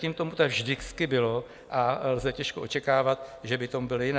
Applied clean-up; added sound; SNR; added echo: none; none; none; none.